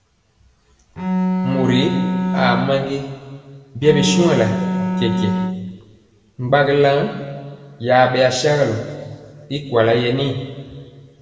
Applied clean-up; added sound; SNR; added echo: none; Bowed string instrument; 1 dB; reverberation time 1.7 s.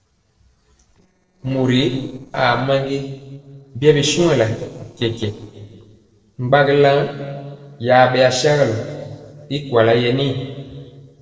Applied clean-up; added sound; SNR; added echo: neural separator model SepFormer DNS4.